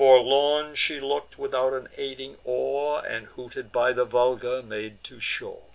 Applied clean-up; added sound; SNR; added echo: none; none; none; none.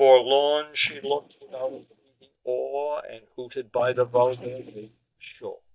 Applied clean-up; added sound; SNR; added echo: neural mask model DeepFilterNet 3.